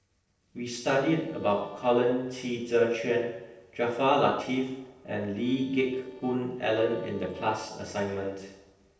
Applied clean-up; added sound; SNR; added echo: neural separator model SepFormer DNS4.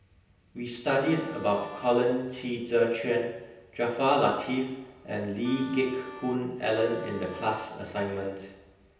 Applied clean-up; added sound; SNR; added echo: none; Wind instrument, woodwind instrument; 16 dB; reverberation time 0.9 s.